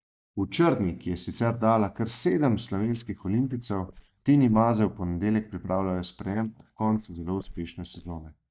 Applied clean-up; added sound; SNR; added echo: neural mask model DeepFilterNet 3.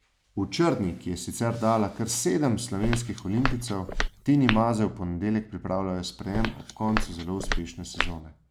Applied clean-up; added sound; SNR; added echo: none; Walk, footsteps; 3 dB; none.